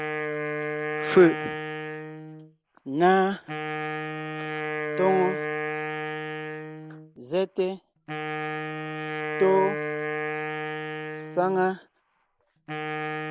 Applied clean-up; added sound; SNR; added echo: none; Wind instrument, woodwind instrument; 4 dB; none.